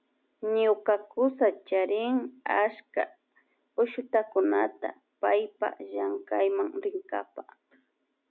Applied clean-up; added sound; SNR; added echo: none; none; none; none.